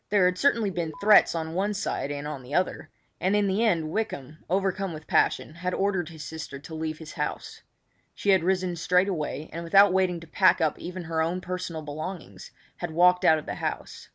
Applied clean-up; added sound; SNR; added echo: none; Alarm; 14 dB; none.